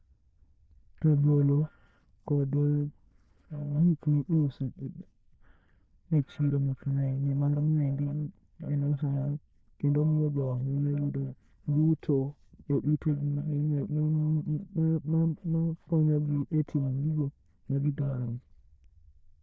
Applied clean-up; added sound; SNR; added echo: neural diffusion model UNIVERSE++.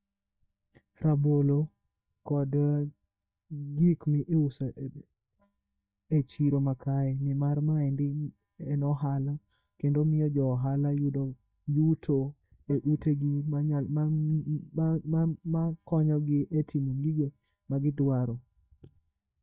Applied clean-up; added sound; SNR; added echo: neural mask model DeepFilterNet 3.